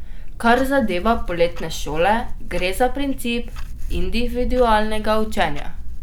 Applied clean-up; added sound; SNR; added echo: none; Clock; 1 dB; none.